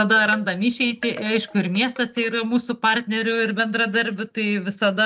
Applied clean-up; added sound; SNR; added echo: none; Wind chime; 19 dB; none.